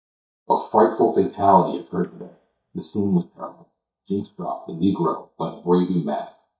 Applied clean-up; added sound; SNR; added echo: neural mask model DeepFilterNet 3.